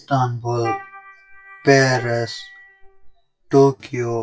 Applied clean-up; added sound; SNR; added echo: classical method WPE with log-MMSE.